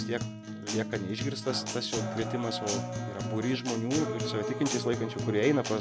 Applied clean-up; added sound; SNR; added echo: none; Acoustic guitar; 3 dB; none.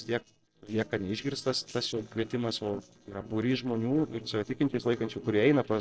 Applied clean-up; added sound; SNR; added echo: neural separator model SepFormer DNS4.